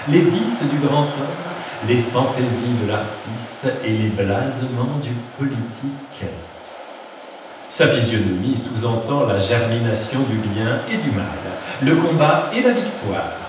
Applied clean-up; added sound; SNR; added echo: none; Waves, surf; 14 dB; reverberation time 0.9 s.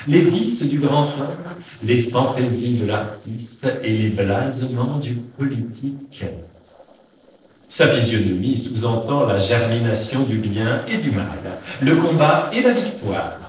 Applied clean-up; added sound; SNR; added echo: neural separator model SepFormer DNS4.